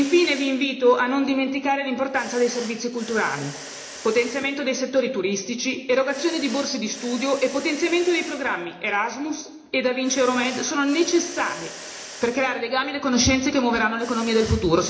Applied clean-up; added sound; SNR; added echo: none; Mechanisms; 17 dB; reverberation time 0.8 s.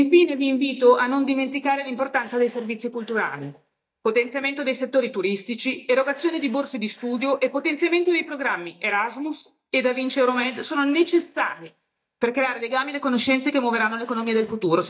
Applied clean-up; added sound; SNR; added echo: neural mask model DeepFilterNet 3.